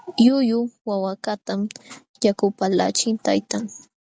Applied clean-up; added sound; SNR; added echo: none; none; none; none.